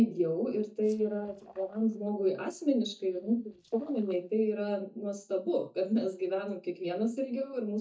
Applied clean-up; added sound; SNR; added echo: neural mask model DeepFilterNet 3.